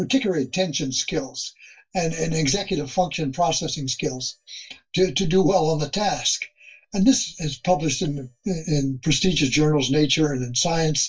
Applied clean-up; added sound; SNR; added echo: neural mask model DeepFilterNet 3.